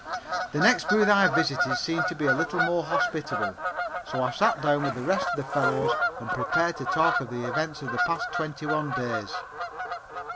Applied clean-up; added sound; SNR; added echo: none; Bird vocalization, bird call, bird song / Fowl; 1 dB; none.